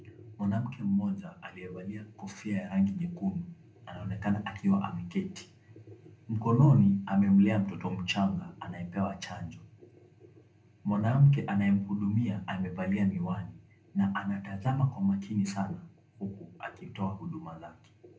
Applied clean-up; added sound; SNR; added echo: none; none; none; reverberation time 0.3 s.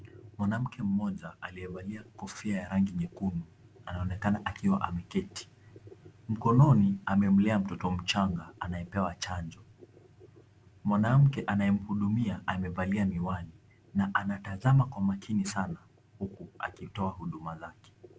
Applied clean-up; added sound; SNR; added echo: none; none; none; none.